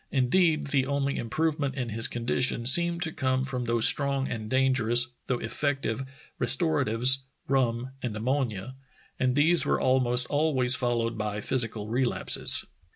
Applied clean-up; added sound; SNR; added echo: none; none; none; none.